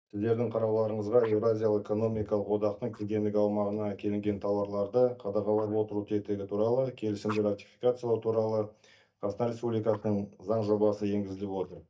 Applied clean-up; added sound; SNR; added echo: neural mask model DeepFilterNet 3.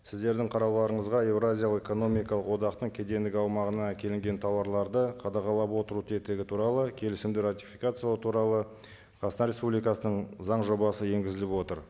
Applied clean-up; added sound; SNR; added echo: none; none; none; none.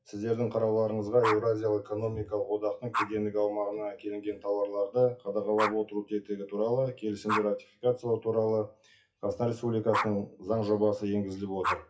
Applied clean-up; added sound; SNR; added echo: classical method WPE with log-MMSE.